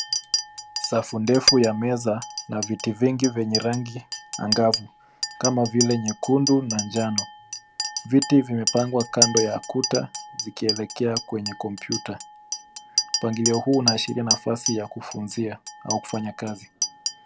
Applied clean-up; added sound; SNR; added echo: none; Chink, clink; 4 dB; none.